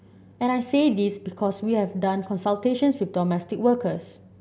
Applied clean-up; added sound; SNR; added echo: none; none; none; none.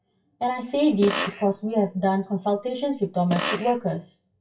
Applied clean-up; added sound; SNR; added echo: classical method WPE with log-MMSE.